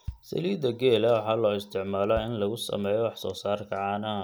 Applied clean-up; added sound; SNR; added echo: none; Bass drum; 20 dB; none.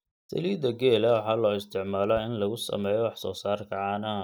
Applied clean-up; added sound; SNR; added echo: neural mask model DeepFilterNet 3.